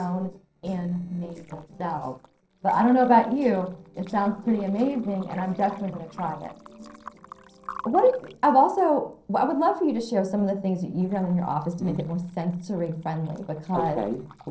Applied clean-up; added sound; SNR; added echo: neural separator model SepFormer DNS4.